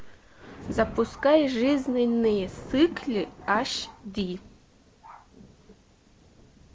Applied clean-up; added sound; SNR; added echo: none; Thunder; 16 dB; none.